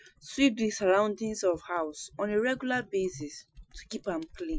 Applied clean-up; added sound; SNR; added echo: classical method Wiener filter.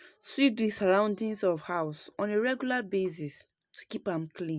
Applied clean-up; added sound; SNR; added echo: none; none; none; none.